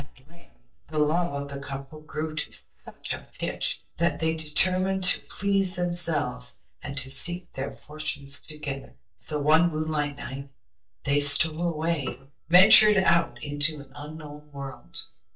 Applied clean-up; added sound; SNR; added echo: neural mask model DeepFilterNet 3.